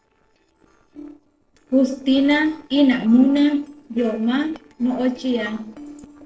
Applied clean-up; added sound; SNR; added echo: neural separator model SepFormer DNS4.